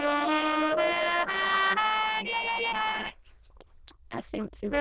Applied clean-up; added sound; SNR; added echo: neural diffusion model UNIVERSE++.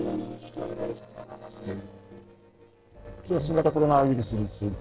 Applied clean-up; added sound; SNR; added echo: neural separator model SepFormer DNS4.